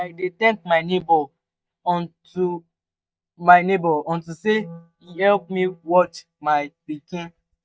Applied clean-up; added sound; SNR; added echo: neural mask model DeepFilterNet 3.